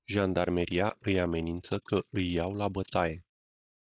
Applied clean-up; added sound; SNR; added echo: neural mask model Resemble Enhance denoiser.